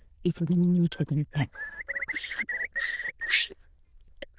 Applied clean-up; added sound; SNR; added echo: neural diffusion model UNIVERSE++.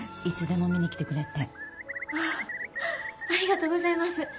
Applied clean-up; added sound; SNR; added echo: none; Bird; 10 dB; none.